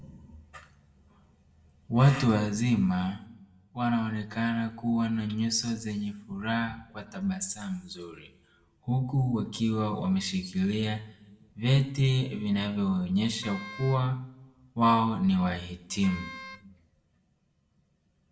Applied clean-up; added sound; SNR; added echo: none; Wind instrument, woodwind instrument; 16 dB; reverberation time 0.6 s.